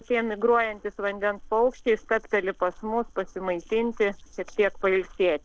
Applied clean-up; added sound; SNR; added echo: neural separator model SepFormer DNS4.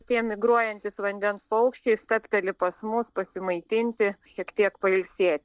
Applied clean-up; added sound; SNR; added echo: neural mask model DeepFilterNet 3.